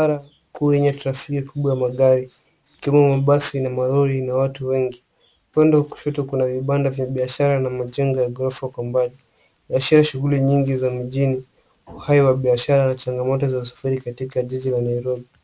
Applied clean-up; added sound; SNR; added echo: none; none; none; none.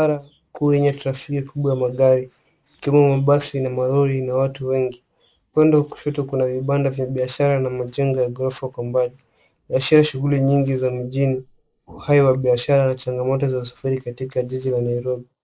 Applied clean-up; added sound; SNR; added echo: neural mask model Resemble Enhance denoiser.